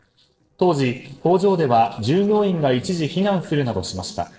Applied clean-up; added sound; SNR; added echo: neural separator model SepFormer DNS4.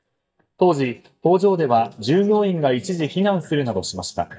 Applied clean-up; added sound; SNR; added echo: neural mask model DeepFilterNet 3.